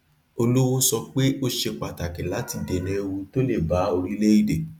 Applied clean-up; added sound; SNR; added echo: none; none; none; none.